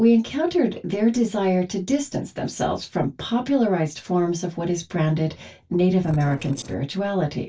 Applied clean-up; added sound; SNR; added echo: neural separator model SepFormer DNS4.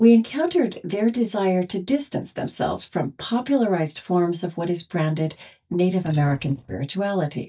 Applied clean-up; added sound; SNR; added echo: neural mask model DeepFilterNet 3.